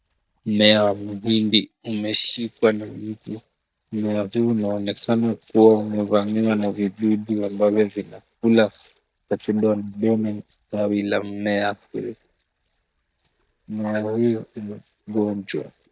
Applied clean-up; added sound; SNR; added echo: neural mask model DeepFilterNet 3.